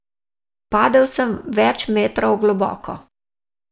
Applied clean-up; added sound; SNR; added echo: none; none; none; none.